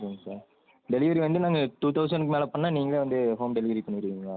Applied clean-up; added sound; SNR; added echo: none; none; none; none.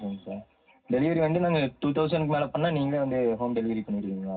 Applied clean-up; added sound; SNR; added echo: none; none; none; reverberation time 0.4 s.